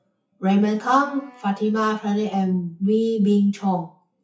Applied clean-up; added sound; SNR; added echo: classical method WPE with log-MMSE.